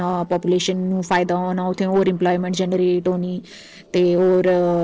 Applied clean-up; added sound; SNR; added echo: neural separator model SepFormer DNS4.